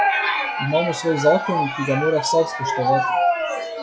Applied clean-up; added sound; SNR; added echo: classical method log-MMSE.